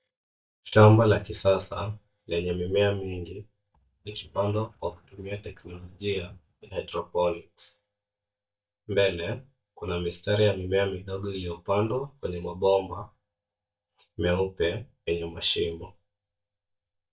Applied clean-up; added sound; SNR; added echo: neural mask model DeepFilterNet 3.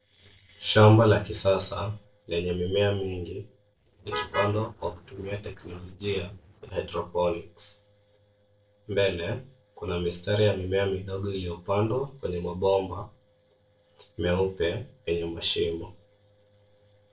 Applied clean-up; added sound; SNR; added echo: neural separator model SepFormer DNS4.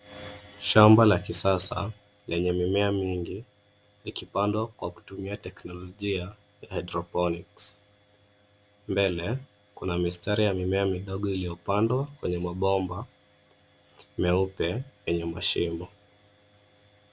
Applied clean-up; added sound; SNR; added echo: none; none; none; none.